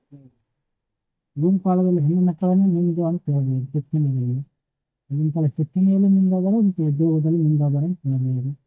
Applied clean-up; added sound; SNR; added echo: neural mask model DeepFilterNet 3.